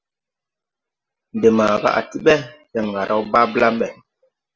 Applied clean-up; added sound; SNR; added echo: none; none; none; none.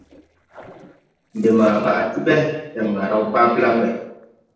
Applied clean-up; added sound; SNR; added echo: neural separator model SepFormer DNS4.